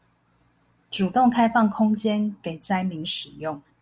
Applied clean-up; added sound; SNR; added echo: none; none; none; none.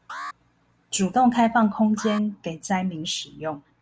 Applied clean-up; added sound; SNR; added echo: none; Alarm; 18 dB; none.